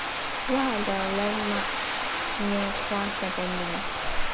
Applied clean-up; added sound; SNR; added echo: none; Bathtub (filling or washing); -2 dB; none.